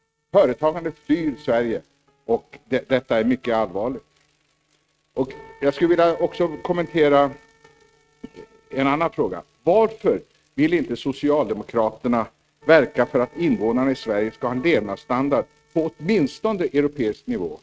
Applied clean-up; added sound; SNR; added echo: neural mask model RNNoise.